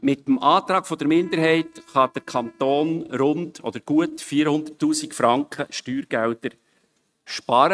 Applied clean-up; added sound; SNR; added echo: neural mask model RNNoise.